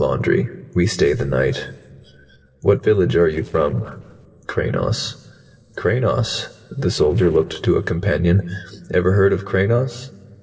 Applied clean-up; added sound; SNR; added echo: neural separator model SepFormer DNS4.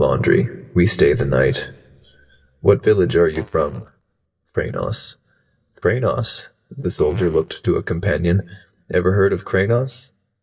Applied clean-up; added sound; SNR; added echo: neural mask model DeepFilterNet 3.